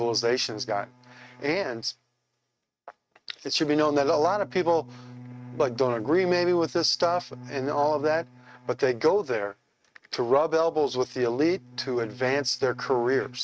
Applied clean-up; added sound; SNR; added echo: neural mask model RNNoise.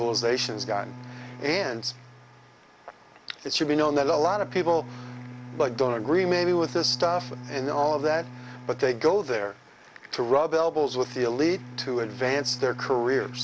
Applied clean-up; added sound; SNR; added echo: none; Bowed string instrument; 15 dB; none.